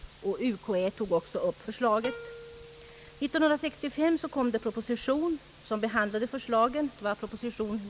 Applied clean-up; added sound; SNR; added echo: none; Plucked string instrument; 18 dB; none.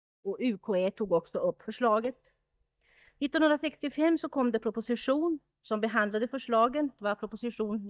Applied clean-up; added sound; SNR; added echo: neural mask model DeepFilterNet 3.